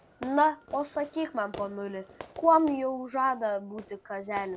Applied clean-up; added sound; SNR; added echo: none; Fireworks; 20 dB; none.